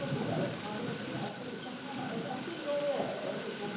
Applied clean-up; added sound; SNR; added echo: none; Thunder / Rain; 1 dB; reverberation time 2.8 s.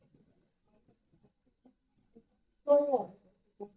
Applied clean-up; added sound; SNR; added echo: neural mask model DeepFilterNet 3.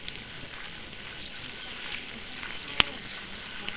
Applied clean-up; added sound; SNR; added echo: neural separator model SepFormer WHAMR!.